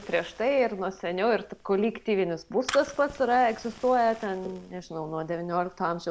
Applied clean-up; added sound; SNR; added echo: none; Fire; 18 dB; none.